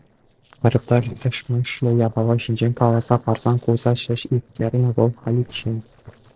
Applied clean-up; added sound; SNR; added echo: neural separator model SepFormer DNS4.